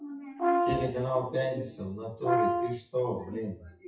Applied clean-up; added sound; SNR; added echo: classical method WPE with log-MMSE.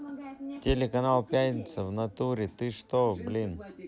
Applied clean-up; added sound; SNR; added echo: none; none; none; none.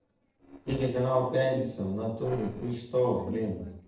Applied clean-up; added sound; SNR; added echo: neural separator model SepFormer DNS4.